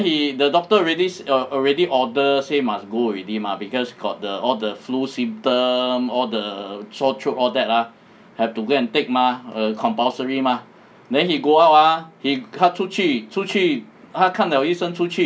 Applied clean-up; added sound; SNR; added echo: none; none; none; none.